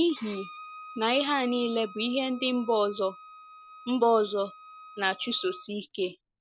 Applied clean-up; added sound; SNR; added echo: none; Bowed string instrument; 18 dB; none.